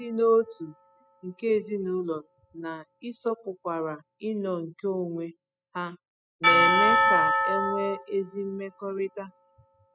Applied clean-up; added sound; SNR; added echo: classical method spectral subtraction.